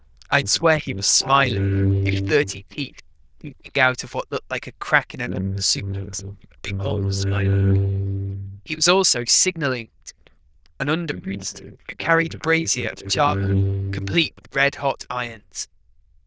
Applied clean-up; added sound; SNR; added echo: neural diffusion model UNIVERSE++.